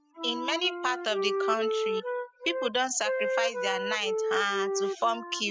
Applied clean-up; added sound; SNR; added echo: classical method spectral subtraction.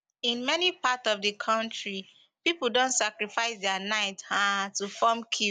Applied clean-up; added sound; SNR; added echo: none; none; none; none.